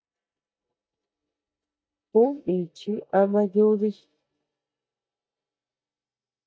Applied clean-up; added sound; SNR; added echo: neural mask model DeepFilterNet 3.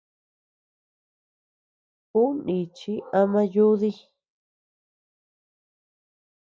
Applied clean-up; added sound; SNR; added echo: none; none; none; none.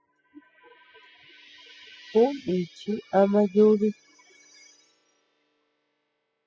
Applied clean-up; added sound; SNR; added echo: classical method spectral subtraction.